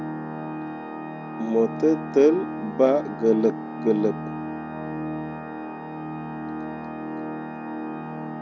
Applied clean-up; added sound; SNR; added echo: none; Organ; 6 dB; none.